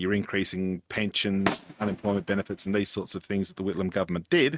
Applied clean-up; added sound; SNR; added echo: neural mask model RNNoise.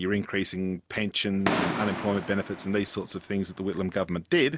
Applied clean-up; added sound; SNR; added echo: none; Fireworks; 5 dB; none.